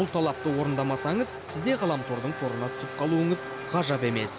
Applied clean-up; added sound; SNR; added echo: none; Race car, auto racing / Accelerating, revving, vroom; 9 dB; none.